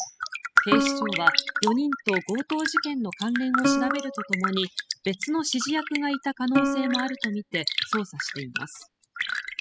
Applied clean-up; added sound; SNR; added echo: classical method spectral subtraction.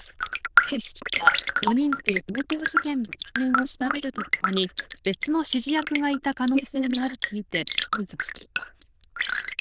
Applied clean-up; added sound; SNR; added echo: neural diffusion model UNIVERSE++.